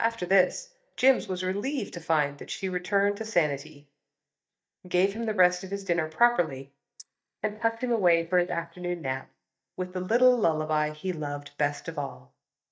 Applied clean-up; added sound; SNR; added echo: neural mask model DeepFilterNet 3.